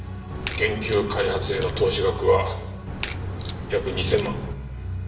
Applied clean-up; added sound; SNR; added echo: none; Crack; 6 dB; reverberation time 0.8 s.